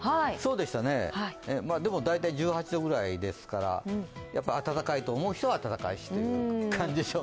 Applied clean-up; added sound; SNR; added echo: none; none; none; none.